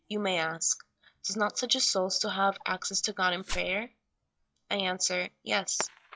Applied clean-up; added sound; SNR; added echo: classical method log-MMSE.